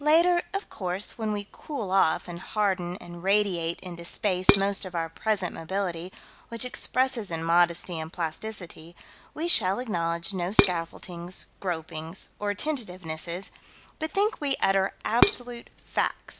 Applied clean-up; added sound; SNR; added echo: none; Dishes, pots, and pans; -2 dB; none.